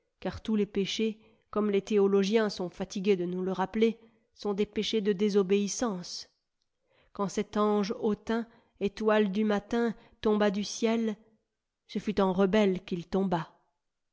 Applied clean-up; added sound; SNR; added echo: none; none; none; none.